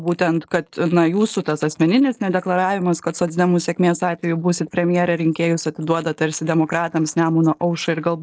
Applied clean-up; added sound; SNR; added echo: neural mask model Resemble Enhance denoiser.